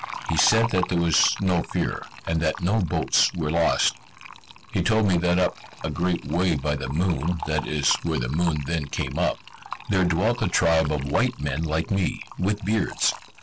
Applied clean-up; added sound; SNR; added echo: none; Fill (with liquid); 14 dB; none.